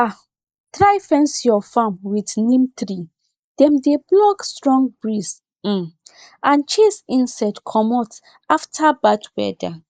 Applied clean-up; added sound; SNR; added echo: neural mask model Resemble Enhance denoiser.